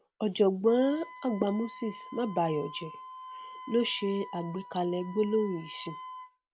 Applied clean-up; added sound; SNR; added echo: none; Wind instrument, woodwind instrument; 15 dB; none.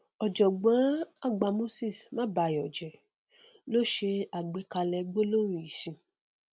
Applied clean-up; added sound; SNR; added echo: none; none; none; none.